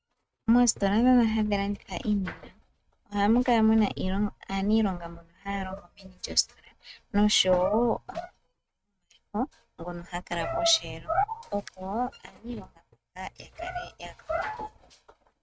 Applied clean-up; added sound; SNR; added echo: neural mask model RNNoise.